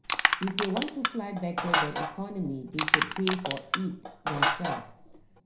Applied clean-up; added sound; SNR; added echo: none; Crushing; -3 dB; reverberation time 0.4 s.